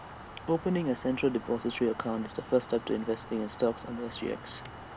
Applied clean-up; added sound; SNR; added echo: none; Rain; 14 dB; none.